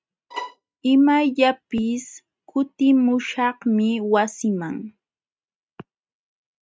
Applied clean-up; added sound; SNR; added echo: neural mask model RNNoise.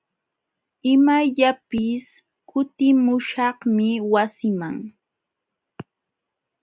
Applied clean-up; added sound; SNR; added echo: none; none; none; none.